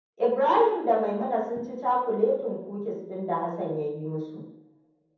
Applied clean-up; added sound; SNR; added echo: none; none; none; reverberation time 0.9 s.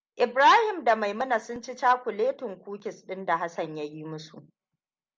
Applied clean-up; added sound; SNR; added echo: none; none; none; none.